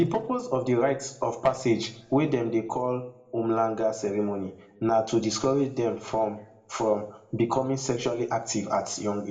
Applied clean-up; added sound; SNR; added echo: none; none; none; reverberation time 0.5 s.